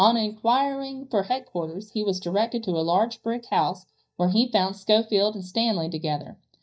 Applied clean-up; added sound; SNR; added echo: neural mask model DeepFilterNet 3.